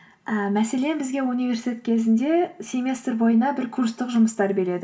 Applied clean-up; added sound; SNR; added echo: none; none; none; reverberation time 0.2 s.